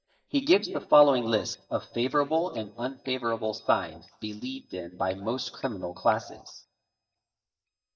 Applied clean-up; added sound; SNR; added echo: neural mask model DeepFilterNet 3.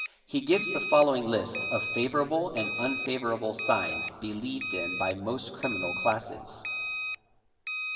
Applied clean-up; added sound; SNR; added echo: none; Alarm; 2 dB; reverberation time 2.2 s.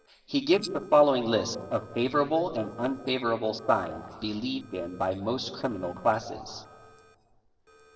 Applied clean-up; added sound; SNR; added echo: neural separator model SepFormer DNS4.